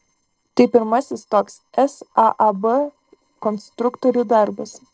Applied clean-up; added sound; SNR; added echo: neural separator model SepFormer DNS4.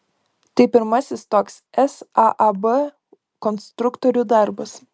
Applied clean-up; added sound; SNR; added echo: none; none; none; none.